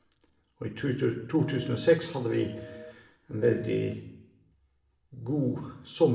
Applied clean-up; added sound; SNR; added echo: none; Telephone; 18 dB; reverberation time 0.8 s.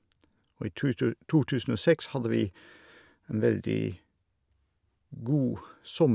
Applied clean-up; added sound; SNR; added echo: none; none; none; none.